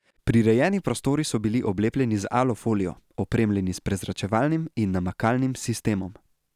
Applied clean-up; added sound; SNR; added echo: none; none; none; none.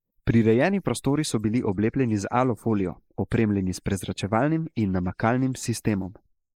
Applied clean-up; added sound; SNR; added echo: neural mask model Resemble Enhance denoiser.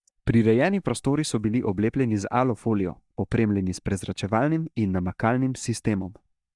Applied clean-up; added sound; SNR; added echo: neural mask model DeepFilterNet 3.